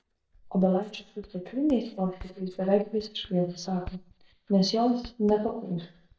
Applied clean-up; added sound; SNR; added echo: neural mask model DeepFilterNet 3.